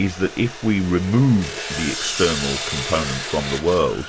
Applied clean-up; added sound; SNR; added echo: none; Sawing; 8 dB; none.